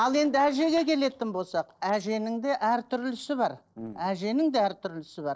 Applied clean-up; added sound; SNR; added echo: neural separator model SepFormer DNS4.